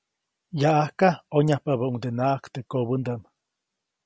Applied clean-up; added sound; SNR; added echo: none; none; none; none.